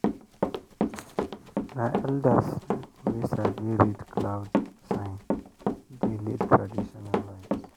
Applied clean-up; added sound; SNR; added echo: none; Run; 1 dB; none.